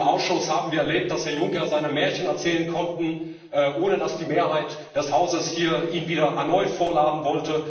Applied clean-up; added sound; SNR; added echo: neural separator model SepFormer DNS4.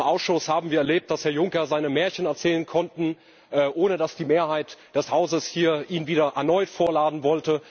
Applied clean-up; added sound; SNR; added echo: none; none; none; none.